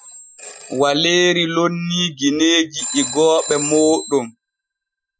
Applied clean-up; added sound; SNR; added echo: classical method Wiener filter.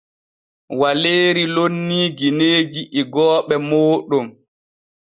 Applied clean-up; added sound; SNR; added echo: none; none; none; none.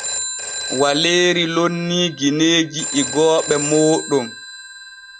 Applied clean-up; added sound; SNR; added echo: none; Telephone; 8 dB; none.